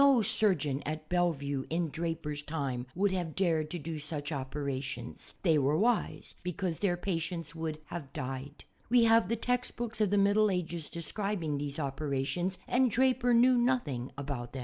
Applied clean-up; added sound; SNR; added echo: neural mask model Resemble Enhance denoiser.